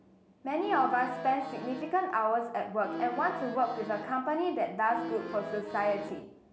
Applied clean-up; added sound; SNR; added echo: none; Accordion; 9 dB; none.